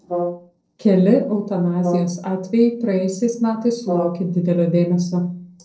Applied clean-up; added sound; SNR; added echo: neural separator model SepFormer DNS4.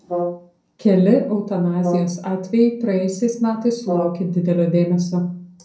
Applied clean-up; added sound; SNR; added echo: none; Brass instrument; 11 dB; reverberation time 0.6 s.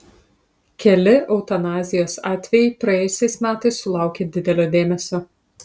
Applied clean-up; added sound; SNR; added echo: none; none; none; none.